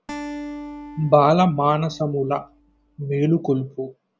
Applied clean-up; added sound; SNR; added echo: none; Acoustic guitar; 16 dB; none.